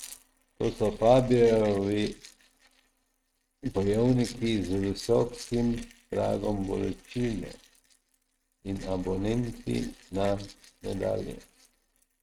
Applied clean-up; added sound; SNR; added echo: neural mask model RNNoise.